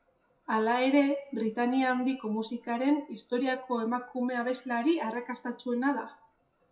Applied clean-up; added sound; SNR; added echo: classical method WPE with log-MMSE.